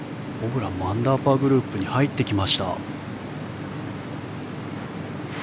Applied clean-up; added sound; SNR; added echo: none; none; none; none.